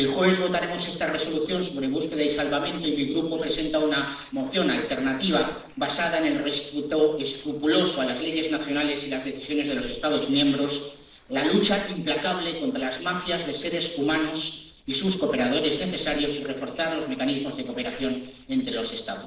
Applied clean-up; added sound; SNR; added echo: neural separator model SepFormer DNS4.